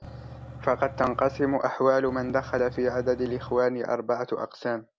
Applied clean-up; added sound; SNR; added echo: none; Engine / Truck / Car; 14 dB; none.